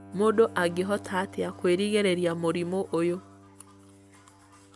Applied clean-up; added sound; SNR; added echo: none; Bowed string instrument; 19 dB; none.